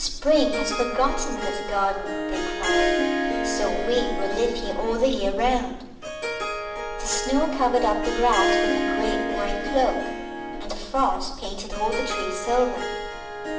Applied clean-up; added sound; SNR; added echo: none; Harp; 3 dB; reverberation time 0.8 s.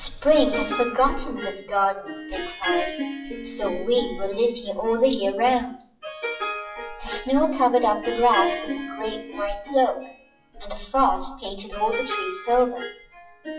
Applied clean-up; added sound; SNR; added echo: classical method WPE with log-MMSE.